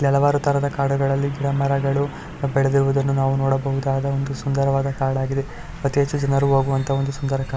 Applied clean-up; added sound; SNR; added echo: none; Truck; 16 dB; none.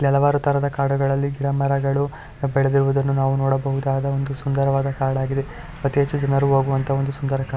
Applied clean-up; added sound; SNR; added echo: none; none; none; none.